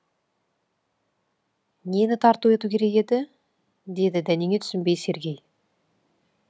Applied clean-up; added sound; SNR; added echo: none; none; none; none.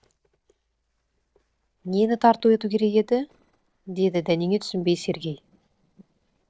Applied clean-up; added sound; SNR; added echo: neural separator model SepFormer DNS4.